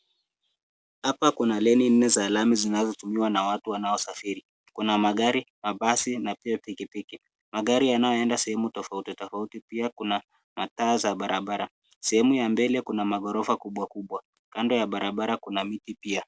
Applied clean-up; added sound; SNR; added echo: none; none; none; none.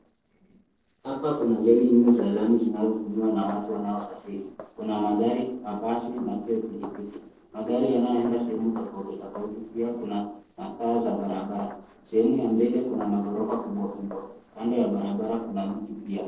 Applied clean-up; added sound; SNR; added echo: neural separator model SepFormer DNS4.